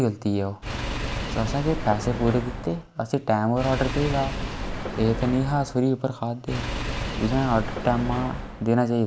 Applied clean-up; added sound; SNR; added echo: none; Engine / Car; 5 dB; none.